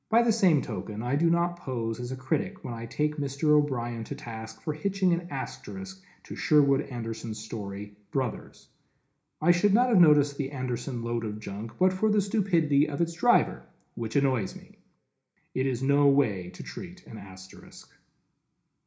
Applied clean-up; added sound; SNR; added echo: none; none; none; reverberation time 0.4 s.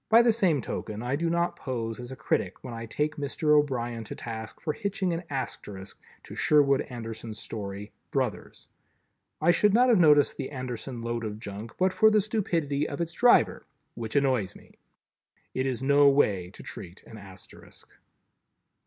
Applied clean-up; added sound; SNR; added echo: none; none; none; none.